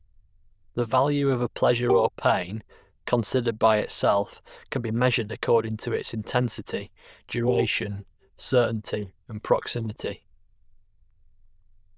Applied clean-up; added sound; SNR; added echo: neural diffusion model UNIVERSE++.